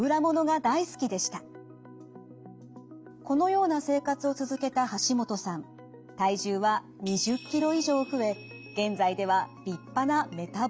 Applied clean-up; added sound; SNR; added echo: none; none; none; none.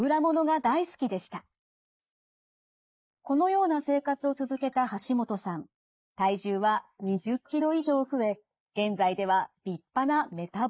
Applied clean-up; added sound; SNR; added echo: neural mask model Resemble Enhance denoiser.